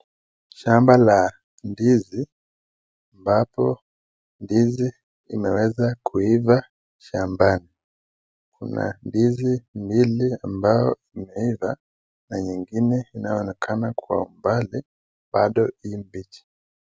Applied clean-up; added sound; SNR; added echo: none; none; none; none.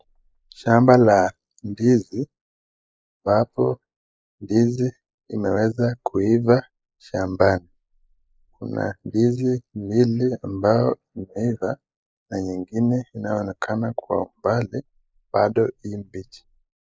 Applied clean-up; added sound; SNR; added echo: neural mask model Resemble Enhance denoiser.